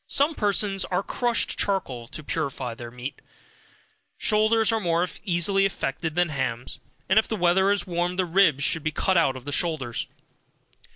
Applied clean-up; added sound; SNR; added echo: none; none; none; none.